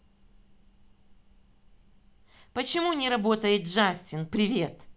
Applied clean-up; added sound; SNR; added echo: none; none; none; none.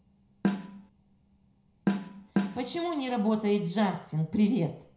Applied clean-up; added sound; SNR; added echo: none; Snare drum; 0 dB; reverberation time 0.5 s.